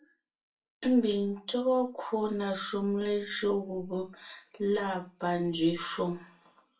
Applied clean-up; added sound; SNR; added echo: none; none; none; reverberation time 0.3 s.